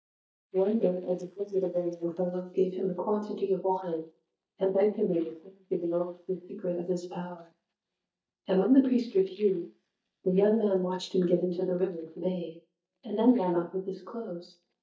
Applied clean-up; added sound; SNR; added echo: neural mask model DeepFilterNet 3.